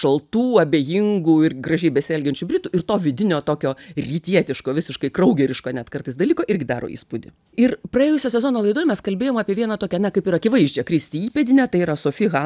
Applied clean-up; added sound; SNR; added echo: none; none; none; none.